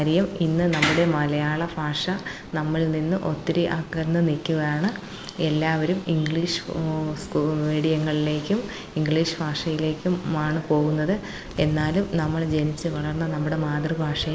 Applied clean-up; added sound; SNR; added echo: none; none; none; none.